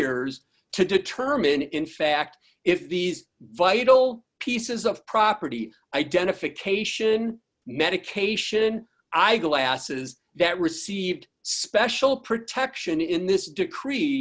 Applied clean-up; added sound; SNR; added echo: none; none; none; none.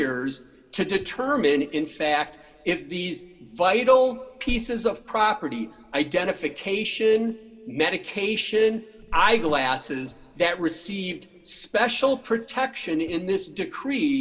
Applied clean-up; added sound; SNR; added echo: none; Cricket; 16 dB; reverberation time 0.3 s.